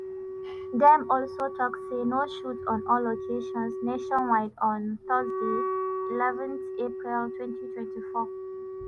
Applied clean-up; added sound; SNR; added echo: none; Wind instrument, woodwind instrument; 6 dB; none.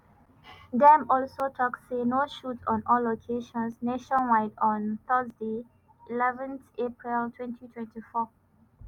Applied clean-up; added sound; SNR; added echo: none; none; none; none.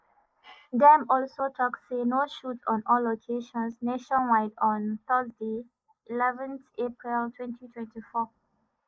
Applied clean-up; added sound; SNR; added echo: neural mask model Resemble Enhance denoiser.